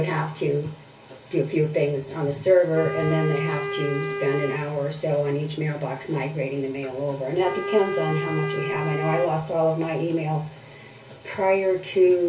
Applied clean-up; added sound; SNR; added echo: none; Wind instrument, woodwind instrument; 7 dB; reverberation time 0.2 s.